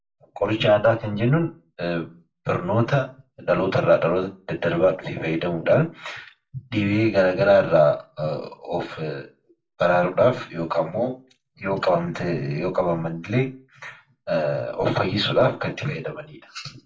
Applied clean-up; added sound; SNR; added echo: none; none; none; reverberation time 0.2 s.